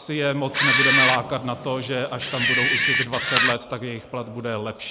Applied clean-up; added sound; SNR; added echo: none; Camera; -5 dB; none.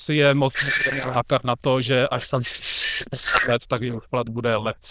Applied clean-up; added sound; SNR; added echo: neural diffusion model UNIVERSE++.